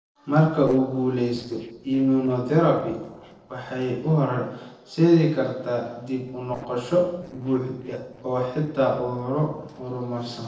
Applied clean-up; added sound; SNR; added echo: neural separator model SepFormer DNS4.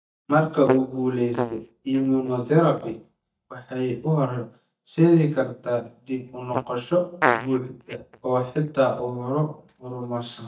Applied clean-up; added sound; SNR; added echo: neural mask model DeepFilterNet 3.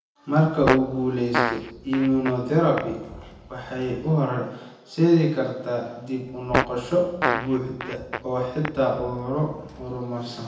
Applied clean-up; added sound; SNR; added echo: none; Fart; 6 dB; reverberation time 0.9 s.